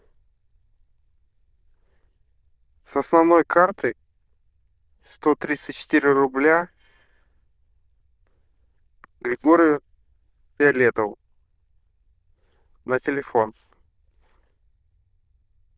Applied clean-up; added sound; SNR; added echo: neural diffusion model UNIVERSE++.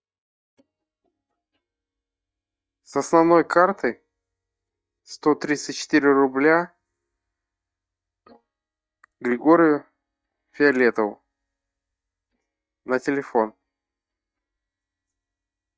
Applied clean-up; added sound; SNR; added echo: neural mask model DeepFilterNet 3.